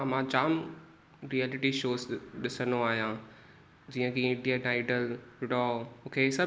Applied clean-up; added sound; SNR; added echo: none; none; none; none.